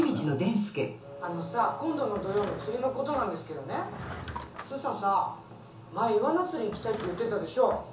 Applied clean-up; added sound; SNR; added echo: none; Drawer open or close / Wood; 16 dB; reverberation time 0.8 s.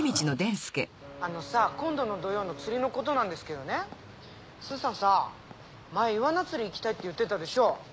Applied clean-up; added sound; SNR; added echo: none; none; none; none.